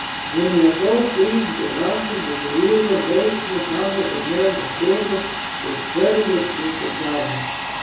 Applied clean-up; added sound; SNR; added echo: none; Domestic sounds, home sounds; 6 dB; reverberation time 0.6 s.